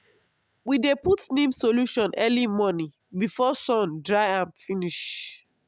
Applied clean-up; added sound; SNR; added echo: none; none; none; none.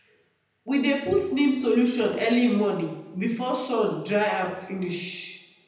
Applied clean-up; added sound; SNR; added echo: none; none; none; reverberation time 0.9 s.